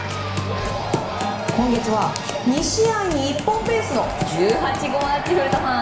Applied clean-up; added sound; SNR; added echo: none; Run; 11 dB; reverberation time 1.0 s.